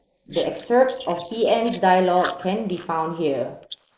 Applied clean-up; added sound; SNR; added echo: neural mask model Resemble Enhance denoiser.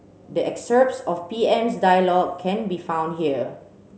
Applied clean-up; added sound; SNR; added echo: none; none; none; none.